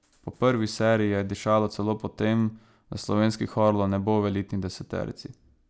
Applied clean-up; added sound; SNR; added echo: none; none; none; none.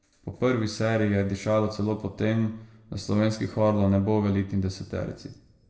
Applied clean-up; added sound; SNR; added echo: none; none; none; reverberation time 0.6 s.